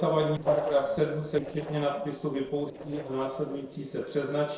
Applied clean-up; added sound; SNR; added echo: neural separator model SepFormer DNS4.